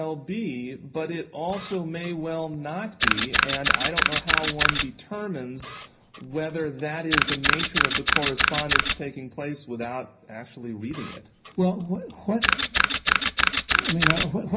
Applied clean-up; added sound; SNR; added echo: none; Camera; -5 dB; reverberation time 0.5 s.